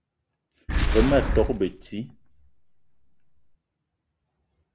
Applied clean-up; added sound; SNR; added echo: none; Boom; -1 dB; none.